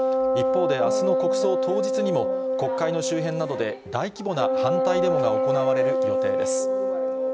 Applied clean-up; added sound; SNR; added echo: none; Wind instrument, woodwind instrument; -5 dB; none.